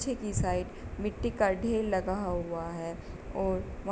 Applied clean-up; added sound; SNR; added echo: none; none; none; none.